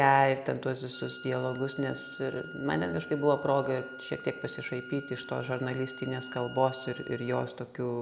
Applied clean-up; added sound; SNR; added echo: none; Wind instrument, woodwind instrument; 15 dB; none.